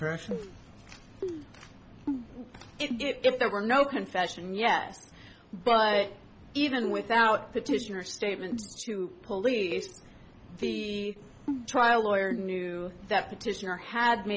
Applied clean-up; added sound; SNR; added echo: none; Keyboard (musical); 10 dB; none.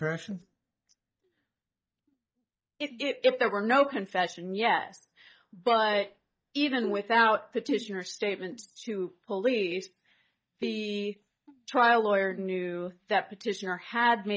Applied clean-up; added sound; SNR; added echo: neural mask model DeepFilterNet 3.